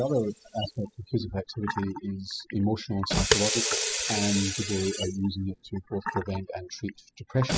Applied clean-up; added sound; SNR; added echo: classical method spectral subtraction.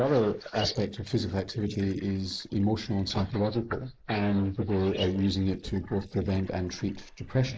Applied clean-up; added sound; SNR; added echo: neural mask model Resemble Enhance denoiser.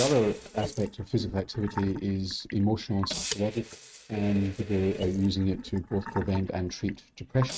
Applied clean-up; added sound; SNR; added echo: neural mask model RNNoise.